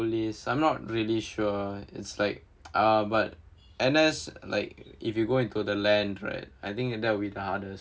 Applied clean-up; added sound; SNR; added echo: none; none; none; none.